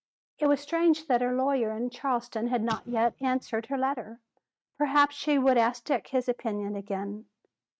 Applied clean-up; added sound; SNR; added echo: neural mask model RNNoise.